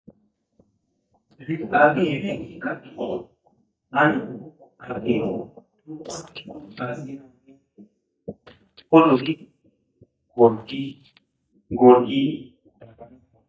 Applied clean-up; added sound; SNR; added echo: neural mask model DeepFilterNet 3.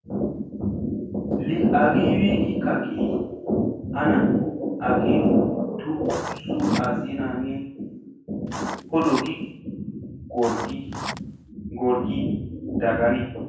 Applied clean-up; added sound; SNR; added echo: none; Writing; 11 dB; reverberation time 0.6 s.